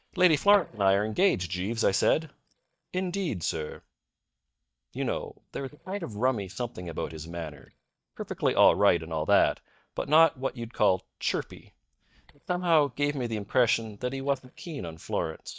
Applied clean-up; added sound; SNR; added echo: neural mask model DeepFilterNet 3.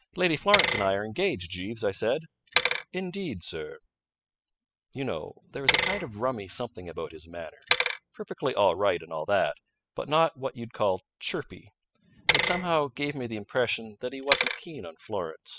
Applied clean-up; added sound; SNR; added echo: classical method spectral subtraction.